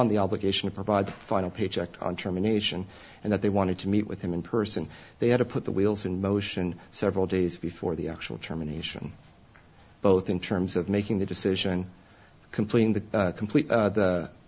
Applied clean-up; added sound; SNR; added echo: none; none; none; none.